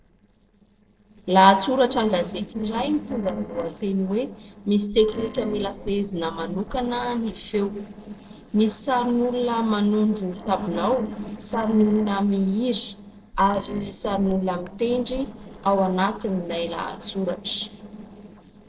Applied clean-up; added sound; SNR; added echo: neural separator model SepFormer DNS4.